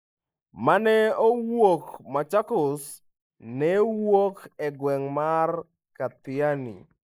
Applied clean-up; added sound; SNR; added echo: neural mask model Resemble Enhance denoiser.